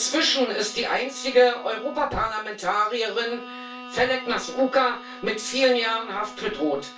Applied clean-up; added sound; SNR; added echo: none; Bowed string instrument; 17 dB; reverberation time 0.2 s.